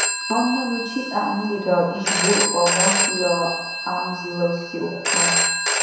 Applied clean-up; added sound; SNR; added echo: none; Telephone; -1 dB; reverberation time 1.0 s.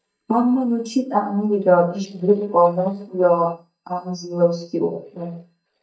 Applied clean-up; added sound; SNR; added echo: neural mask model DeepFilterNet 3.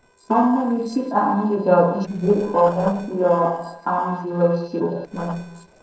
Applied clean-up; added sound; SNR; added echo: neural separator model SepFormer DNS4.